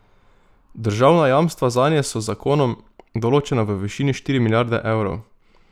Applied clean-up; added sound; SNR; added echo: none; none; none; none.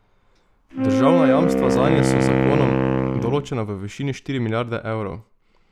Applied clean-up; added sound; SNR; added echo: none; Wind instrument, woodwind instrument; -5 dB; none.